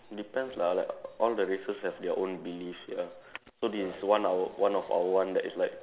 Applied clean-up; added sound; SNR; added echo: none; none; none; none.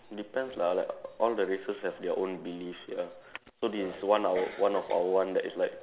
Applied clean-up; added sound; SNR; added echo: none; Cough; 11 dB; none.